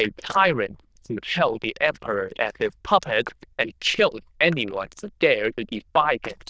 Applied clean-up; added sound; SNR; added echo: neural diffusion model UNIVERSE++.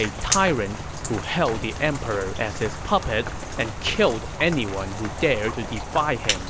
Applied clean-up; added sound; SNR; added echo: none; Rain; 5 dB; none.